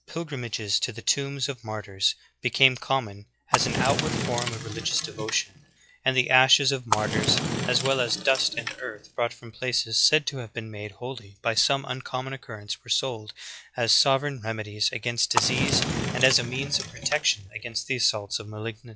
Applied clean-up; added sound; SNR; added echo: classical method log-MMSE.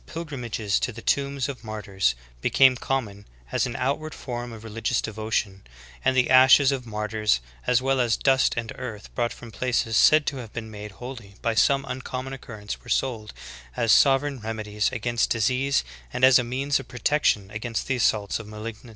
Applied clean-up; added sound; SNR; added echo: none; none; none; none.